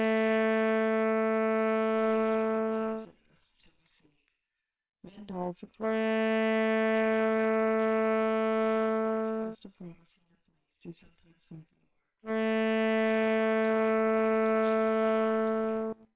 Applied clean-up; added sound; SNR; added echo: neural separator model SepFormer WHAMR!.